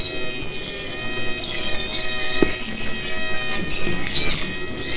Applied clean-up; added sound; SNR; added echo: neural separator model SepFormer WHAMR!.